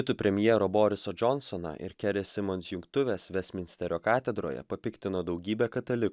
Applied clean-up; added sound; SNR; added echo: none; none; none; none.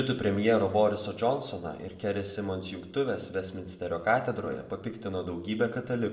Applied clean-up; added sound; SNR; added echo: none; none; none; reverberation time 0.9 s.